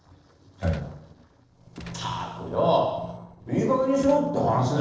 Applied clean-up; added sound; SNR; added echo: neural separator model SepFormer DNS4.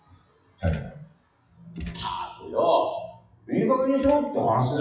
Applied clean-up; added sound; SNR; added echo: classical method WPE with log-MMSE.